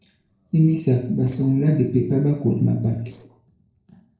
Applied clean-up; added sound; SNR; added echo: neural separator model SepFormer DNS4.